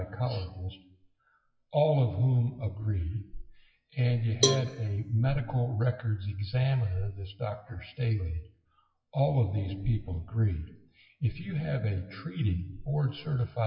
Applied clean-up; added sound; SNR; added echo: classical method WPE with log-MMSE.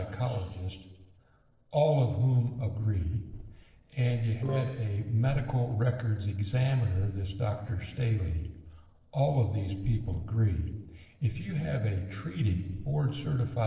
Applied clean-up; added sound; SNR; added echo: neural separator model SepFormer DNS4.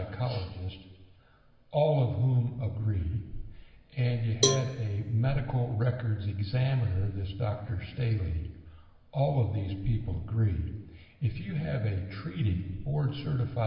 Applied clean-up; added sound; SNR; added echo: none; Cowbell; 4 dB; reverberation time 1.2 s.